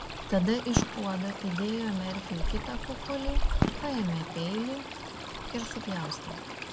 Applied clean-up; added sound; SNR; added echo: none; Stream + Fireworks; 0 dB; none.